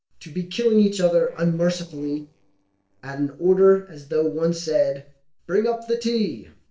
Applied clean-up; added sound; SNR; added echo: neural separator model SepFormer DNS4.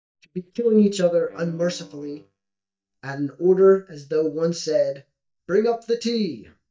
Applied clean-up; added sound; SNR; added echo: neural mask model DeepFilterNet 3.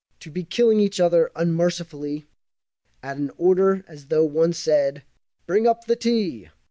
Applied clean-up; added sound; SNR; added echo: none; none; none; none.